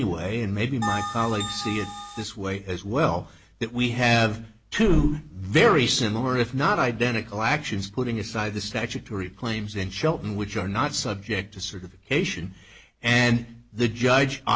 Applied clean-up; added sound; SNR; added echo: none; Bell; 7 dB; none.